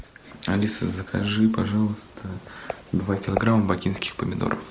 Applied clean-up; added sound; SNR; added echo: none; none; none; none.